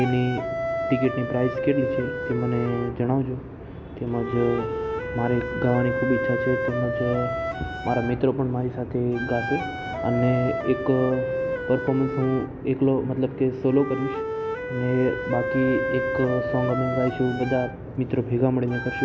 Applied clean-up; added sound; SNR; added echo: none; Wind instrument, woodwind instrument; 5 dB; none.